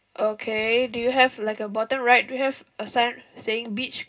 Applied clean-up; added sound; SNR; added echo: none; Coin (dropping); 14 dB; reverberation time 0.2 s.